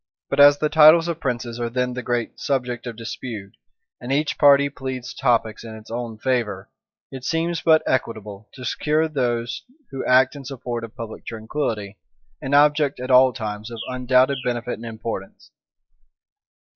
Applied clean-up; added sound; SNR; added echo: classical method log-MMSE.